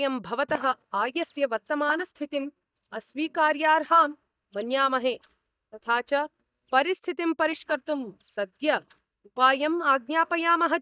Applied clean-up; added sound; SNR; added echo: neural mask model DeepFilterNet 3.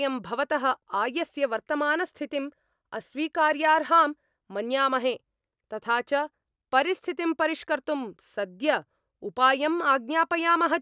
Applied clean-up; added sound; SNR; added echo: none; none; none; none.